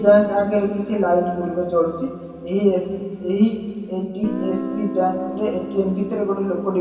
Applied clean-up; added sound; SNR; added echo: none; Guitar; 11 dB; reverberation time 2.3 s.